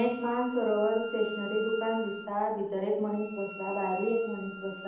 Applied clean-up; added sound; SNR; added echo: none; Bowed string instrument; 13 dB; reverberation time 0.8 s.